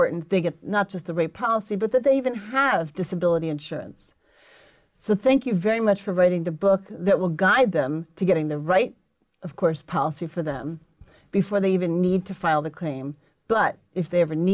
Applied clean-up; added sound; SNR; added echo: none; none; none; none.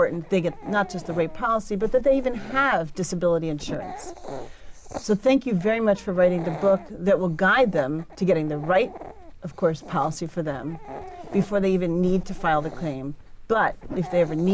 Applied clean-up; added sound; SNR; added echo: none; Dog; 13 dB; none.